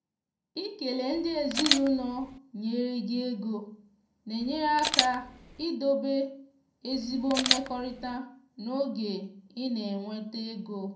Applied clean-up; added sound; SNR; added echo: none; Camera; 1 dB; reverberation time 0.5 s.